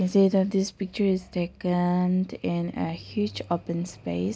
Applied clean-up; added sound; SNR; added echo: none; none; none; none.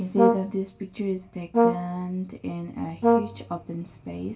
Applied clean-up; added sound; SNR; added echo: none; Brass instrument; -4 dB; reverberation time 0.2 s.